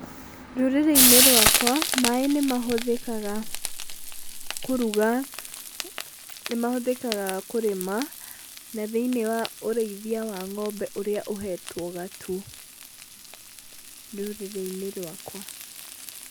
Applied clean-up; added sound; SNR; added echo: none; Frying (food); 1 dB; none.